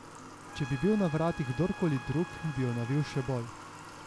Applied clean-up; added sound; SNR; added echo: none; Water tap, faucet / Water + Trumpet; 12 dB; none.